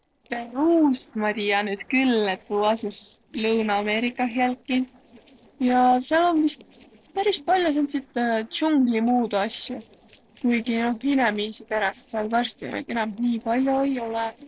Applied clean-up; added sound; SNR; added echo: neural separator model SepFormer DNS4.